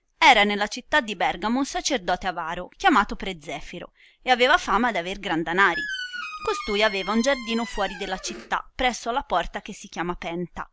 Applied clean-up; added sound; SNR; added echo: none; Squeak; 11 dB; none.